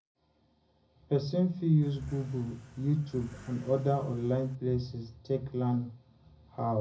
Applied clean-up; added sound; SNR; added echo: none; Accelerating, revving, vroom / Car; 19 dB; reverberation time 0.4 s.